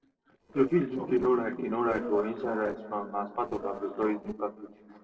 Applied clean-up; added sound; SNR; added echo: neural separator model SepFormer DNS4.